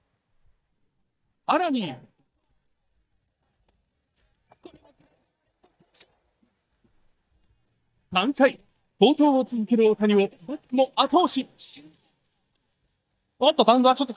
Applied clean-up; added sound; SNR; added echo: neural mask model DeepFilterNet 3.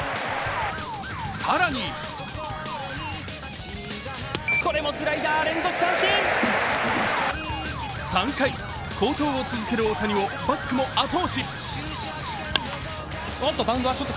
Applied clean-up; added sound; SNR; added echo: none; Motor vehicle (road) / Siren; 10 dB; none.